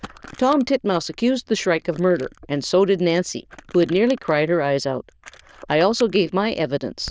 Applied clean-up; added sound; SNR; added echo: neural diffusion model UNIVERSE++.